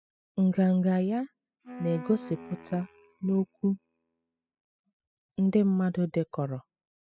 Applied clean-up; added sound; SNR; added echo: classical method spectral subtraction.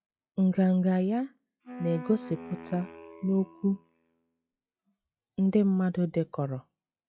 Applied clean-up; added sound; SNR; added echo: classical method log-MMSE.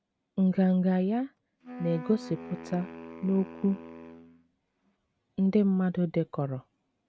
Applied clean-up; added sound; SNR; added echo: none; Wind instrument, woodwind instrument; 15 dB; none.